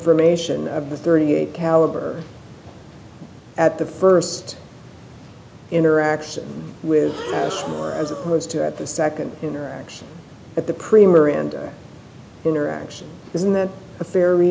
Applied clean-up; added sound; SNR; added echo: none; Breathing; 9 dB; none.